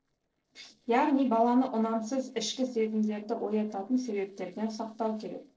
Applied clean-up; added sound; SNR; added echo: neural separator model SepFormer DNS4.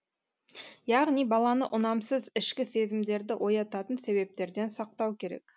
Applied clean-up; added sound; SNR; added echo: none; none; none; none.